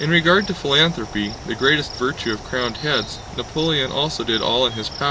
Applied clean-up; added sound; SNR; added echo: none; none; none; none.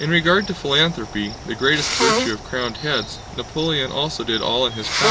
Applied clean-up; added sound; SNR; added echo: none; Sneeze; 5 dB; none.